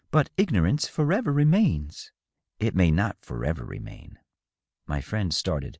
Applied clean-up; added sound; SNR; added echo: none; none; none; none.